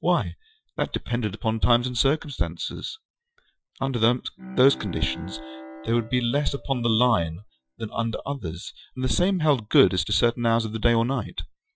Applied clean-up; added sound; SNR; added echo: classical method Wiener filter.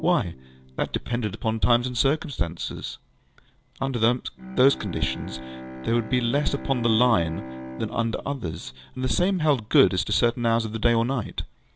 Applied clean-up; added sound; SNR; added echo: none; Bowed string instrument; 16 dB; none.